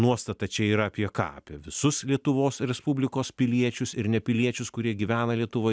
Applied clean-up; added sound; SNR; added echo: none; none; none; none.